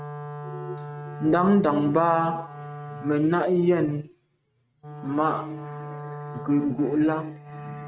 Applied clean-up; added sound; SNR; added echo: neural mask model RNNoise.